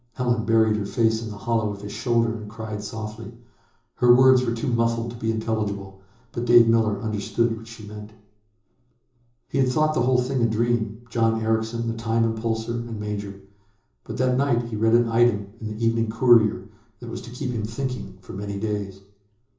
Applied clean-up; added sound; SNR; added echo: none; none; none; reverberation time 0.6 s.